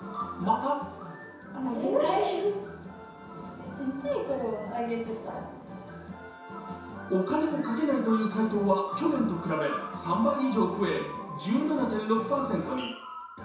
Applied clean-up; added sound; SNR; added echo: none; none; none; reverberation time 0.7 s.